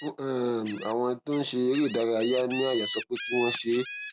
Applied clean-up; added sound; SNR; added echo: none; Gull, seagull; 9 dB; none.